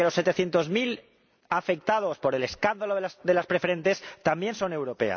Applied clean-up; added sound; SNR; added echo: none; none; none; none.